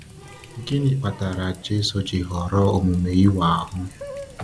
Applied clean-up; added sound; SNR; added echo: none; Water tap, faucet; 18 dB; none.